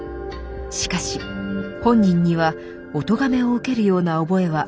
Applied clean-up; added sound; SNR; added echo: none; none; none; none.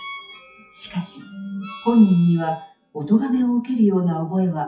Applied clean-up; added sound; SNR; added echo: classical method WPE with log-MMSE.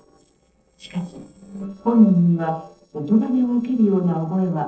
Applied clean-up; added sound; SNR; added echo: neural separator model SepFormer DNS4.